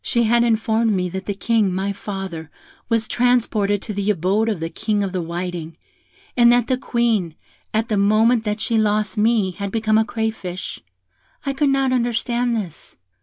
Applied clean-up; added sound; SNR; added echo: none; none; none; none.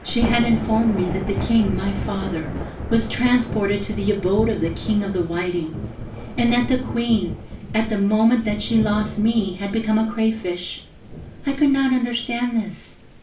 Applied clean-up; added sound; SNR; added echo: none; Thunder / Rain; 9 dB; reverberation time 0.3 s.